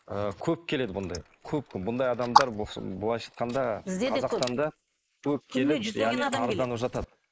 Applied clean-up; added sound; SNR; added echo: neural mask model Resemble Enhance denoiser.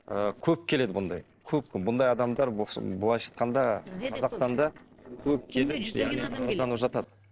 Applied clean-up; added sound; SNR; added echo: neural separator model SepFormer DNS4.